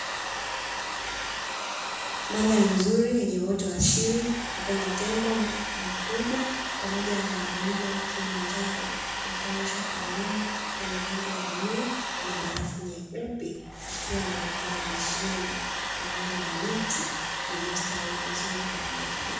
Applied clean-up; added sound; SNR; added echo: none; Domestic sounds, home sounds; 2 dB; reverberation time 1.1 s.